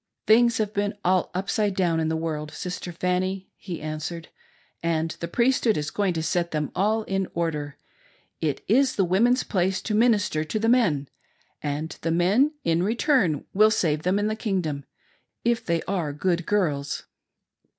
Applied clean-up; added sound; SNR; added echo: none; none; none; none.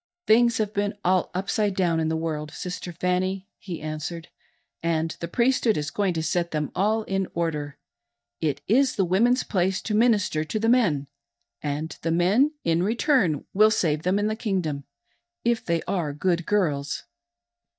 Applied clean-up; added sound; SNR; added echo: neural mask model DeepFilterNet 3.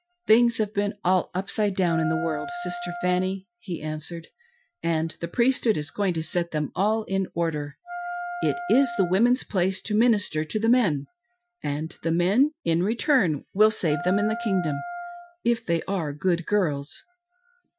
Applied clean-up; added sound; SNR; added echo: classical method Wiener filter.